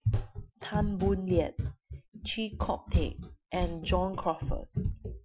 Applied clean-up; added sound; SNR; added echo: classical method Wiener filter.